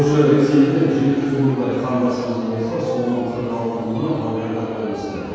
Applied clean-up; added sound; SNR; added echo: none; Crowd; 17 dB; reverberation time 2.1 s.